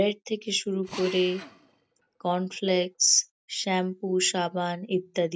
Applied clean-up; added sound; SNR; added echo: none; Drill; 18 dB; none.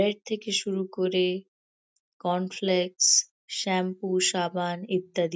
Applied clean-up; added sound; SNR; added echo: none; none; none; none.